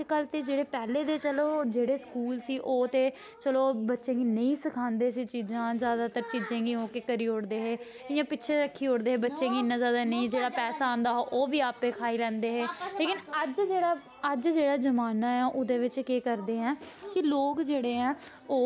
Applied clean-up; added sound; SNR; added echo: none; none; none; none.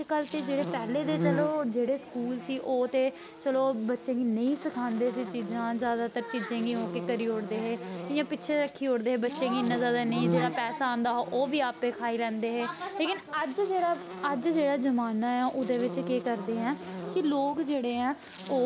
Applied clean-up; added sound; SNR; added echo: none; Buzz; 10 dB; none.